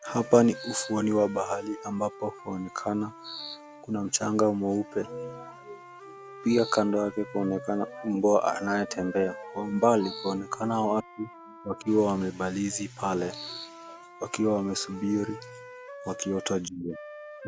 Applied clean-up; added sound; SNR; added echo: none; Wind instrument, woodwind instrument; 16 dB; none.